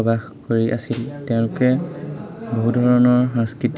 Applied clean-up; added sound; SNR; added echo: none; none; none; none.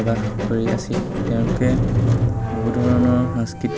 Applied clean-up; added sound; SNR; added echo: none; Squeak; -1 dB; none.